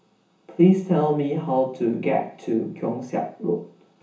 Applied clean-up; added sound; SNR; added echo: none; none; none; reverberation time 0.7 s.